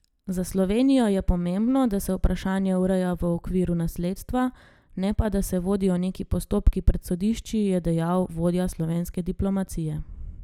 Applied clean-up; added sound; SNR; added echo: none; none; none; none.